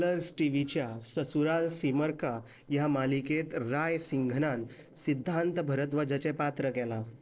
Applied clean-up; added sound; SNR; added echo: neural separator model SepFormer DNS4.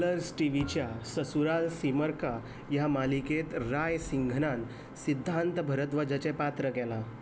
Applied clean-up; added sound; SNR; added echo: none; Organ + Thump, thud; 17 dB; none.